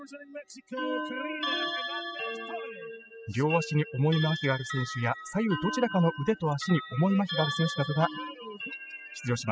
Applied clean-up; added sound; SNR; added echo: classical method spectral subtraction.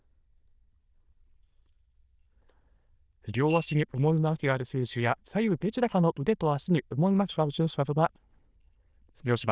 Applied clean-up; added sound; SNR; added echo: neural diffusion model UNIVERSE++.